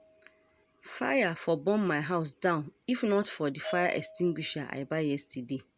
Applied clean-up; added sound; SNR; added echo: none; Bell / Percussion; 18 dB; none.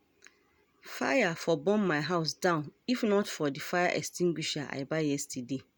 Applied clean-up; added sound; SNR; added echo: none; none; none; none.